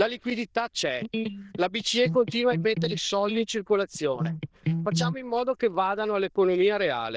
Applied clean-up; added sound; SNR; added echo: neural diffusion model UNIVERSE++.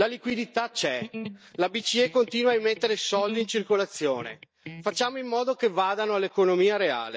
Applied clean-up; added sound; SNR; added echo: neural mask model DeepFilterNet 3.